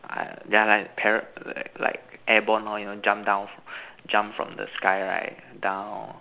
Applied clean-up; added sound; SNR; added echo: none; none; none; none.